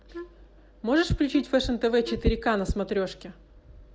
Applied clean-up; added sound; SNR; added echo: none; Wind instrument, woodwind instrument; 16 dB; none.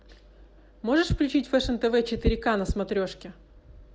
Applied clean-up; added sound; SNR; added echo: none; none; none; none.